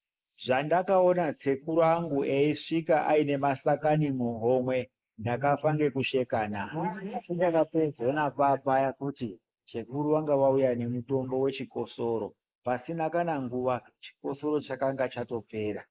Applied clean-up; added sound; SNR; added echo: neural mask model Resemble Enhance denoiser.